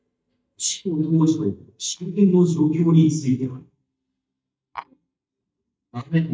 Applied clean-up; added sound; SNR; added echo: neural mask model DeepFilterNet 3.